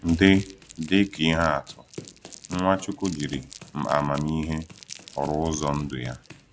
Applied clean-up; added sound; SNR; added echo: none; Run + Crumpling, crinkling; 19 dB; none.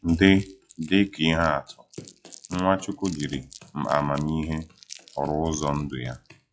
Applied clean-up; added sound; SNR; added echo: classical method log-MMSE.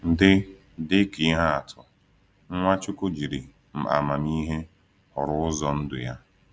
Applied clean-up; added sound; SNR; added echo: none; none; none; none.